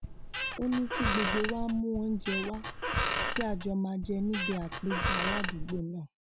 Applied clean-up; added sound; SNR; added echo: none; Squeak; 0 dB; none.